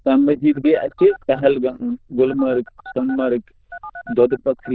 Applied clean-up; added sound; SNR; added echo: neural diffusion model UNIVERSE++.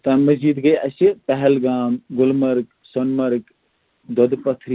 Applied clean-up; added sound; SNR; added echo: none; none; none; none.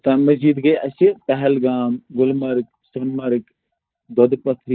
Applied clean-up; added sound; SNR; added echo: neural mask model DeepFilterNet 3.